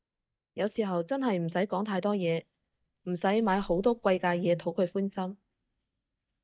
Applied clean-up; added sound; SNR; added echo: neural mask model DeepFilterNet 3.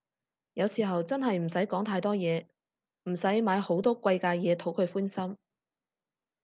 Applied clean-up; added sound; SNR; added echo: none; none; none; none.